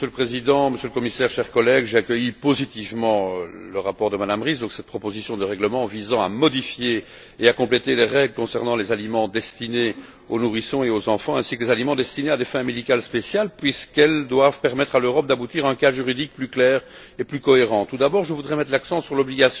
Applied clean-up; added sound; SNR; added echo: none; none; none; none.